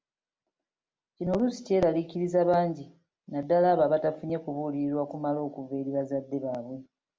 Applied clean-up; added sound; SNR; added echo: none; none; none; none.